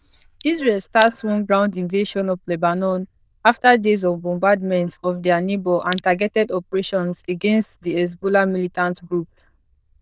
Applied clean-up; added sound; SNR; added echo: neural diffusion model UNIVERSE++.